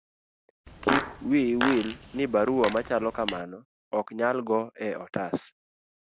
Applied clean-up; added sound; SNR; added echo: none; Fart; 4 dB; none.